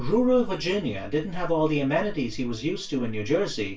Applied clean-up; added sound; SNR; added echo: none; none; none; reverberation time 0.2 s.